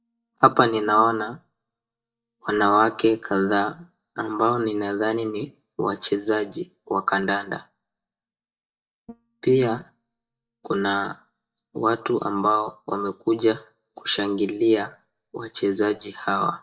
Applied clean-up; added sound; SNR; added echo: neural mask model DeepFilterNet 3.